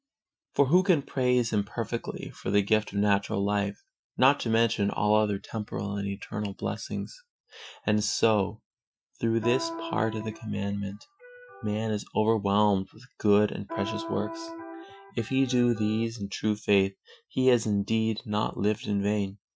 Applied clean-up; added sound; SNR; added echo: classical method Wiener filter.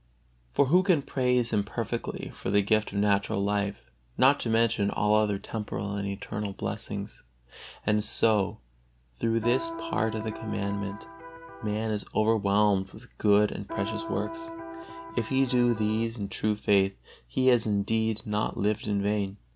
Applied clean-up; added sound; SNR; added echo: none; Electric guitar; 10 dB; none.